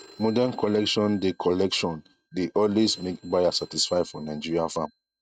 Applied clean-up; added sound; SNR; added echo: neural mask model RNNoise.